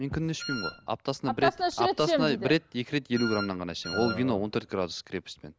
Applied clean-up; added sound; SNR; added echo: none; Wind instrument, woodwind instrument; 9 dB; none.